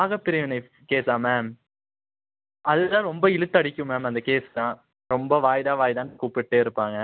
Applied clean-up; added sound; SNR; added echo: none; none; none; none.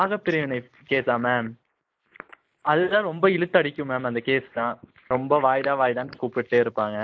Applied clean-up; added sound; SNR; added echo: neural mask model Resemble Enhance denoiser.